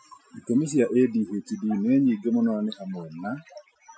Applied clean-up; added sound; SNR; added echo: classical method Wiener filter.